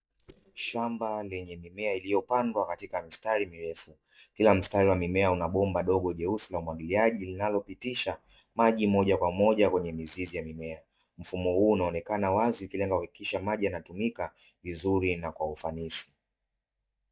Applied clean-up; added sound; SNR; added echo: neural mask model DeepFilterNet 3.